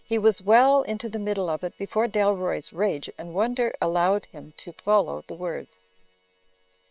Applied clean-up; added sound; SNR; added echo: neural separator model SepFormer WHAM!.